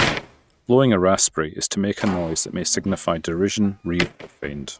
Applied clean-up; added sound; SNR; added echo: neural mask model RNNoise.